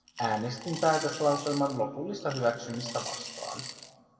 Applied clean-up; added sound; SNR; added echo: none; Coin (dropping) / Glass; 12 dB; reverberation time 1.7 s.